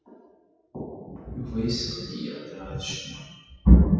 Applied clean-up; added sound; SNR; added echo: classical method WPE with log-MMSE.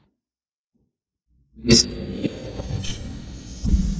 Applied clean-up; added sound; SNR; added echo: neural mask model DeepFilterNet 3.